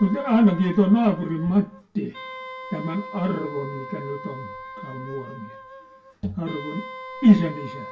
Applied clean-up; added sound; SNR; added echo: none; Wind instrument, woodwind instrument; 15 dB; reverberation time 0.2 s.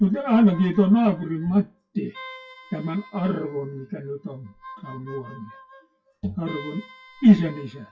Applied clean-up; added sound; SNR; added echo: classical method WPE with log-MMSE.